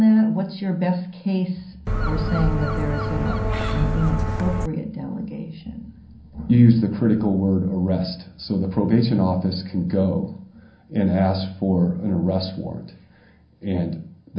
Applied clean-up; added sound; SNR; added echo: none; Gull, seagull; 1 dB; reverberation time 0.6 s.